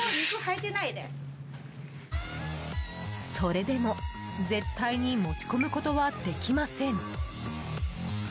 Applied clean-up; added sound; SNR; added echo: none; none; none; none.